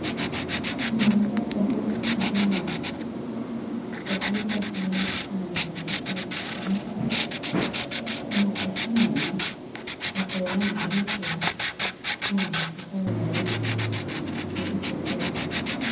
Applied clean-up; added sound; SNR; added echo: none; Writing; 0 dB; reverberation time 1.2 s.